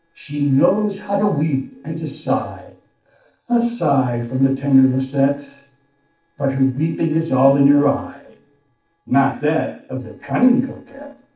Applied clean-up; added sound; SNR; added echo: neural separator model SepFormer DNS4.